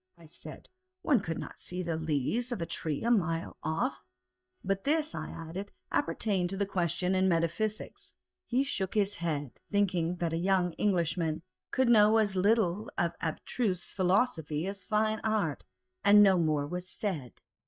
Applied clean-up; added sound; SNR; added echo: neural mask model DeepFilterNet 3.